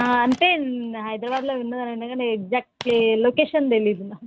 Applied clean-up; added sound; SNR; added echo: neural mask model RNNoise.